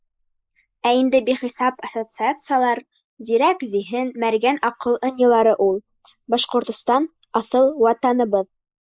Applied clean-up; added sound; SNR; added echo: neural mask model Resemble Enhance denoiser.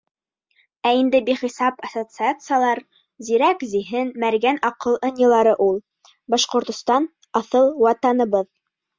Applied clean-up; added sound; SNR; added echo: none; none; none; none.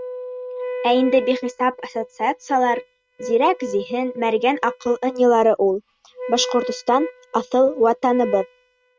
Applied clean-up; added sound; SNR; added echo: neural mask model RNNoise.